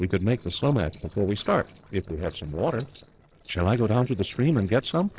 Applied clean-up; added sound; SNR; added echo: neural separator model SepFormer DNS4.